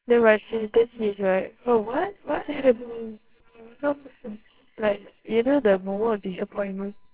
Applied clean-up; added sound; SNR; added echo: neural separator model SepFormer WHAMR!.